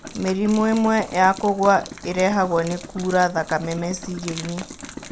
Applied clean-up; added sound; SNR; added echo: none; Gurgling / Liquid + Idling; 15 dB; none.